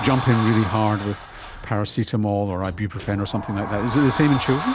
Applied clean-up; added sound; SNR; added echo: none; Sliding door; 8 dB; none.